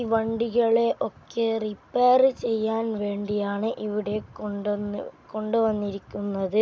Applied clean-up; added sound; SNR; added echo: none; none; none; none.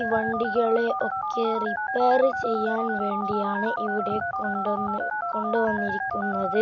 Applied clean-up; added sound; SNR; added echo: none; Telephone; 2 dB; none.